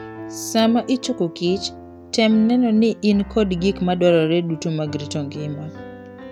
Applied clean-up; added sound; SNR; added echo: none; Piano; 15 dB; none.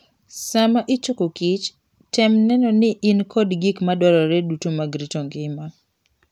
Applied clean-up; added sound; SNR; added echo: none; none; none; none.